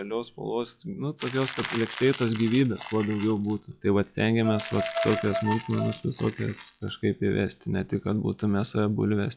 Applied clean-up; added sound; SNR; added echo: classical method log-MMSE.